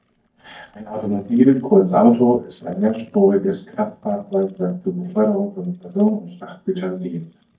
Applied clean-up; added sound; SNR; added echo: neural mask model DeepFilterNet 3.